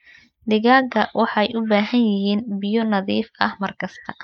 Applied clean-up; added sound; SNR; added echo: neural mask model Resemble Enhance denoiser.